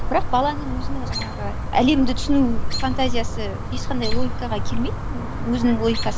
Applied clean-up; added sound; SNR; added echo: none; Chirp, tweet; -1 dB; none.